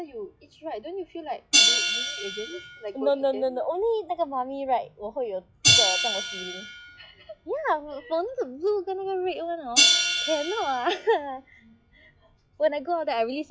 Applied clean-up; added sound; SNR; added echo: classical method log-MMSE.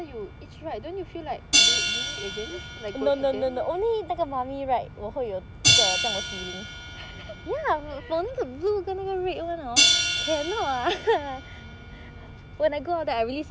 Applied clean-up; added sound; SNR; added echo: none; Hi-hat; 0 dB; none.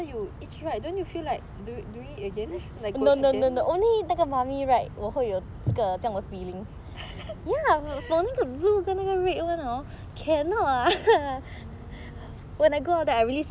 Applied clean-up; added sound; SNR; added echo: none; none; none; none.